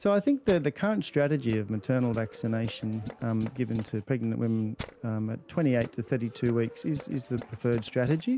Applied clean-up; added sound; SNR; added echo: none; Tools; 17 dB; none.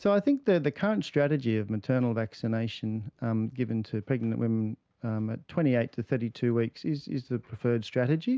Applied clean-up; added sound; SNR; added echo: none; none; none; none.